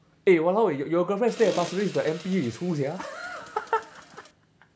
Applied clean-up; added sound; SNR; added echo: none; Accelerating, revving, vroom; 17 dB; none.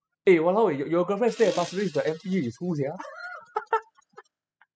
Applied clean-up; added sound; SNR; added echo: classical method spectral subtraction.